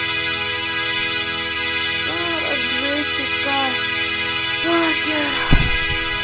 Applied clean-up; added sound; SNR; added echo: none; Musical instrument; -3 dB; none.